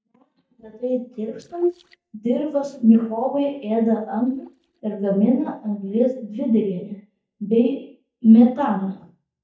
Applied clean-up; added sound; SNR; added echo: neural mask model DeepFilterNet 3.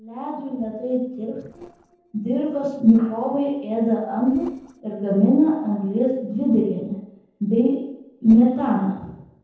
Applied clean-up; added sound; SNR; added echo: neural separator model SepFormer DNS4.